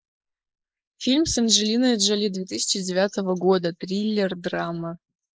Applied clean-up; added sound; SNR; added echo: neural mask model Resemble Enhance denoiser.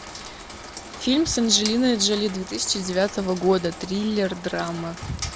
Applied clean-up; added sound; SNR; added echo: none; Rain; 13 dB; none.